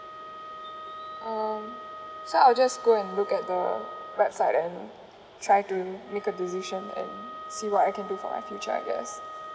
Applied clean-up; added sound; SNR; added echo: none; Wind instrument, woodwind instrument; 13 dB; none.